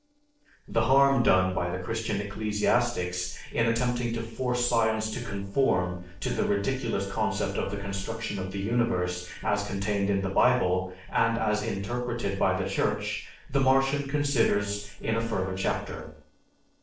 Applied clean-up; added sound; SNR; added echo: neural separator model SepFormer DNS4.